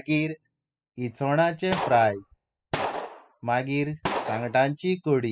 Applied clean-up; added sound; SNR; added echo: classical method spectral subtraction.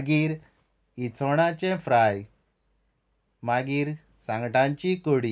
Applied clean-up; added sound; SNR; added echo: none; none; none; none.